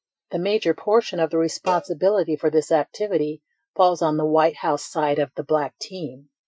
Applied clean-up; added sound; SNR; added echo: classical method Wiener filter.